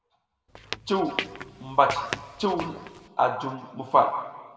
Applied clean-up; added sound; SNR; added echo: none; Squeak / Walk, footsteps; 10 dB; reverberation time 1.8 s.